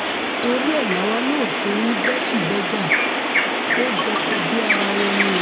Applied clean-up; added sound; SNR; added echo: none; Bird vocalization, bird call, bird song; -4 dB; none.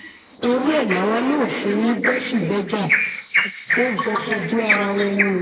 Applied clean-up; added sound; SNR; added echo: neural mask model Resemble Enhance denoiser.